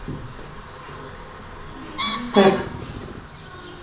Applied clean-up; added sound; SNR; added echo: none; Bird; 4 dB; reverberation time 0.4 s.